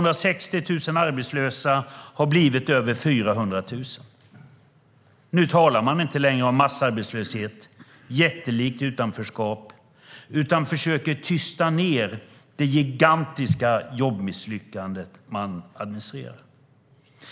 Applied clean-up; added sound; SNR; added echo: none; none; none; none.